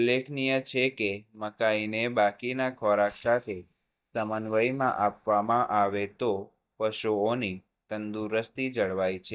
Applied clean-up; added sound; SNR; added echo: neural mask model DeepFilterNet 3.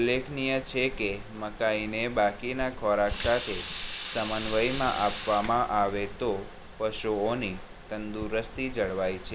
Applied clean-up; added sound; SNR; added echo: none; Sink (filling or washing) / Water tap, faucet; 3 dB; none.